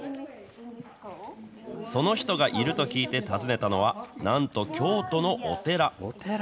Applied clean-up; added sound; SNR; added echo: none; none; none; none.